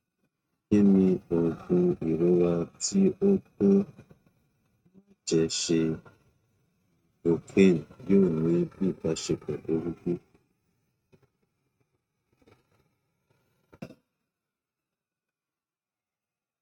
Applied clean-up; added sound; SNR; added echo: neural mask model RNNoise.